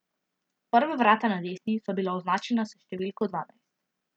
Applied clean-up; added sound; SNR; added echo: none; none; none; none.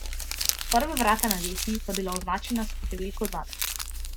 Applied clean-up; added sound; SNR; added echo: none; Engine / Car + Crumpling, crinkling; 1 dB; none.